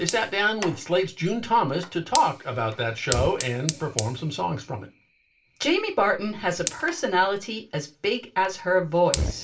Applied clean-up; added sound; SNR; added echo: none; Fire; 10 dB; reverberation time 0.2 s.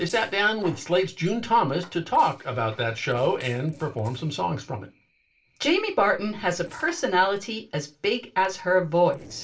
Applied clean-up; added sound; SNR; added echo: neural separator model SepFormer DNS4.